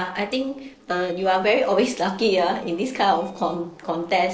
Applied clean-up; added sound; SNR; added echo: neural separator model SepFormer DNS4.